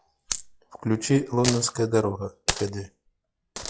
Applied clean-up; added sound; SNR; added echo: classical method log-MMSE.